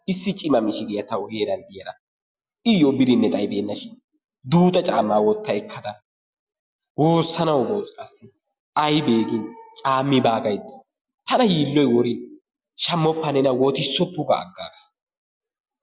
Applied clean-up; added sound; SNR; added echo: none; none; none; none.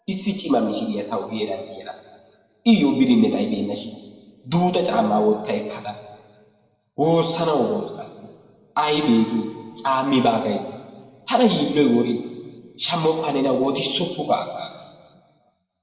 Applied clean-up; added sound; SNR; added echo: none; none; none; reverberation time 1.6 s.